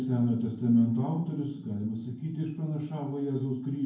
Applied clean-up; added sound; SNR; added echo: none; none; none; reverberation time 0.9 s.